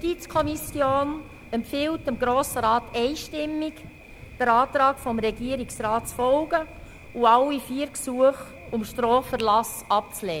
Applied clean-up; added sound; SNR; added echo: none; Thunder; 18 dB; none.